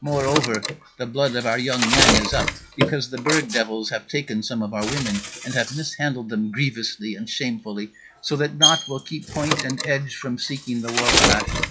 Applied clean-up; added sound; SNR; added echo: classical method log-MMSE.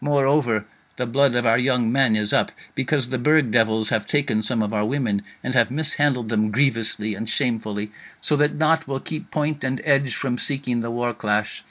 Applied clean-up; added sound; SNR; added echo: none; none; none; none.